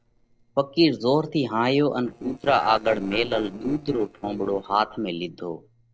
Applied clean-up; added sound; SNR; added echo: neural separator model SepFormer DNS4.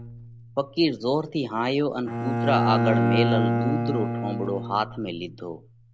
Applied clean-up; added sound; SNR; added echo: none; Bowed string instrument; 0 dB; none.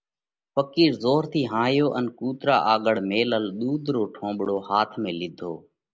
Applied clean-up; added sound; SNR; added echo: none; none; none; none.